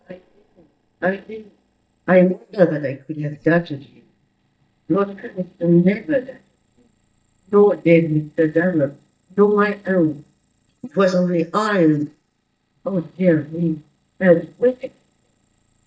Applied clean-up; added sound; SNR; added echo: neural mask model DeepFilterNet 3.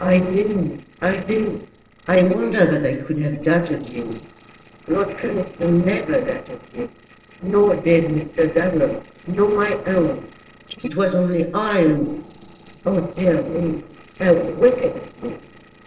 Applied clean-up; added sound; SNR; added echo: neural separator model SepFormer DNS4.